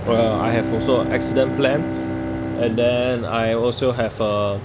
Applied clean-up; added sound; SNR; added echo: none; Bowed string instrument; 6 dB; none.